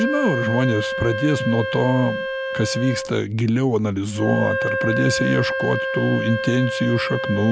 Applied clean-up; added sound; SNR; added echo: none; Wind instrument, woodwind instrument; 4 dB; none.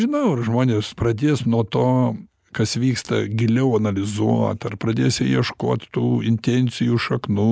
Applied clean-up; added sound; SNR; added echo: none; none; none; none.